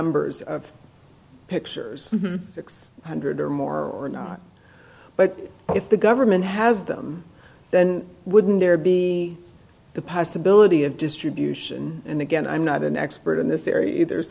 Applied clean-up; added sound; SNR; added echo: none; none; none; none.